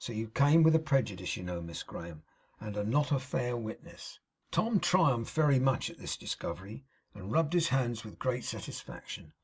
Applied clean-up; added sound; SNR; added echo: none; none; none; none.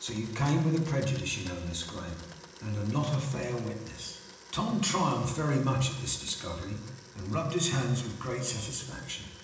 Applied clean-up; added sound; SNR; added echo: none; Domestic sounds, home sounds; 19 dB; reverberation time 1.0 s.